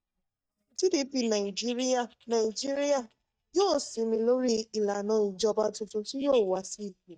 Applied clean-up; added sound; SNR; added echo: neural mask model DeepFilterNet 3.